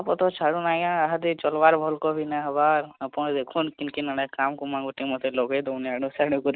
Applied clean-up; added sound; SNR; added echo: none; none; none; none.